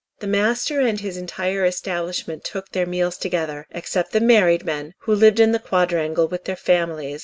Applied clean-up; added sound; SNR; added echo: none; none; none; none.